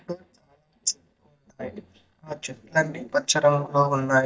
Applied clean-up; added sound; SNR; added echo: neural mask model DeepFilterNet 3.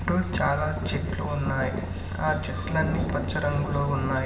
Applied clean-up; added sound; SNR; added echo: none; Thunder; 7 dB; reverberation time 1.7 s.